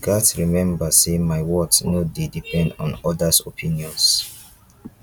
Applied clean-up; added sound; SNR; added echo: none; none; none; none.